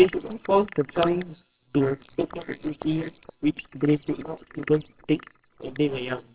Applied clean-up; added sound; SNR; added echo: neural separator model SepFormer WHAMR!.